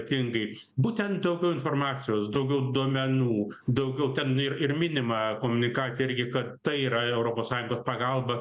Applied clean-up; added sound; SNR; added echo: none; none; none; none.